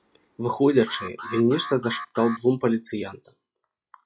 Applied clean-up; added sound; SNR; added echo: classical method log-MMSE.